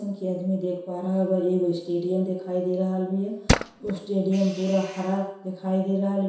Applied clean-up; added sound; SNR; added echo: none; Tools; 4 dB; reverberation time 0.7 s.